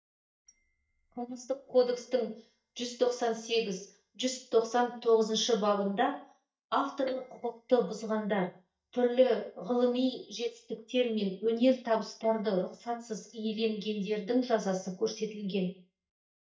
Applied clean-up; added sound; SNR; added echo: neural mask model DeepFilterNet 3.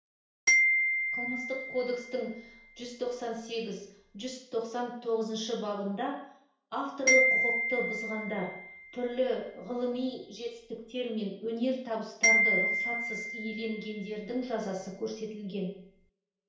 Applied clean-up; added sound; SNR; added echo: none; Glockenspiel; -3 dB; reverberation time 0.5 s.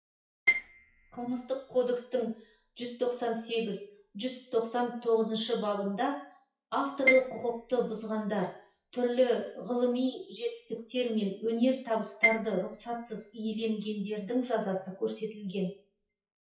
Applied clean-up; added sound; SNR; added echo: classical method WPE with log-MMSE.